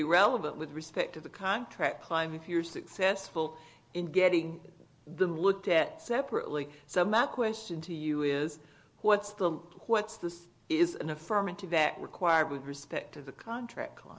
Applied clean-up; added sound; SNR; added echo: none; none; none; none.